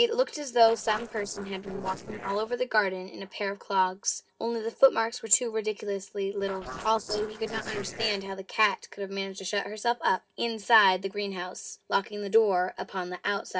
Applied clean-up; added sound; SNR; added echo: neural separator model SepFormer DNS4.